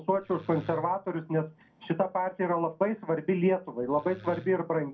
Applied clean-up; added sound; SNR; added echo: none; Wood; 20 dB; reverberation time 0.2 s.